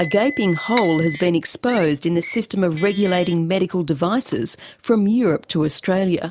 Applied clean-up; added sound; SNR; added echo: none; Car + Cutlery, silverware; 16 dB; none.